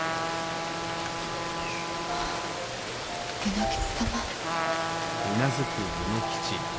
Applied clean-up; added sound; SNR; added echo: none; Trumpet + Rain; -3 dB; none.